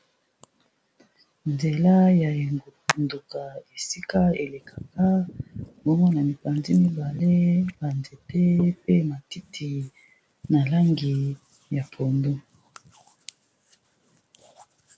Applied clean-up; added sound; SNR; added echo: none; Hands; 17 dB; none.